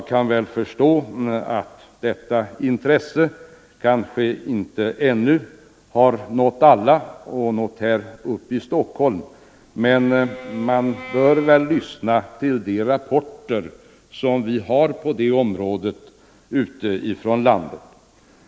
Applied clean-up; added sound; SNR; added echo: none; Bowed string instrument; 18 dB; none.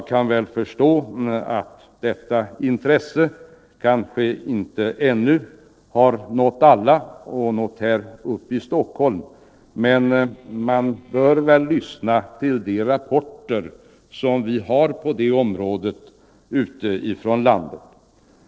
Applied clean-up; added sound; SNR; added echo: neural separator model SepFormer DNS4.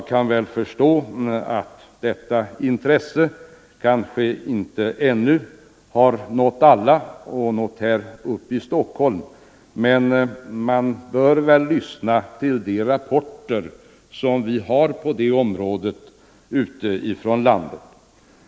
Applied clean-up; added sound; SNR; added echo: none; none; none; none.